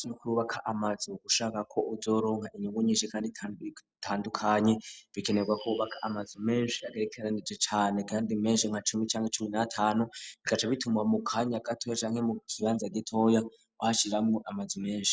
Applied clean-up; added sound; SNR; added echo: neural separator model SepFormer DNS4.